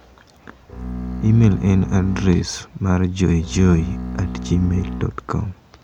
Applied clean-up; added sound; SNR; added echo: none; Bowed string instrument; 9 dB; none.